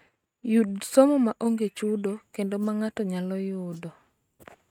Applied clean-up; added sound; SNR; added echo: neural mask model RNNoise.